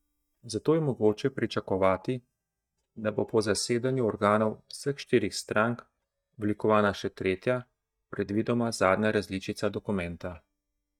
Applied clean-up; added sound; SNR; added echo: neural mask model DeepFilterNet 3.